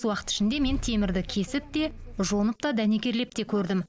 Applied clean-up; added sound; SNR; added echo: none; Engine starting / Car; 10 dB; none.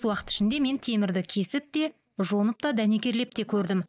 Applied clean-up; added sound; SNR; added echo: neural mask model DeepFilterNet 3.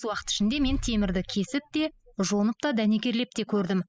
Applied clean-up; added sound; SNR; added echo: classical method spectral subtraction.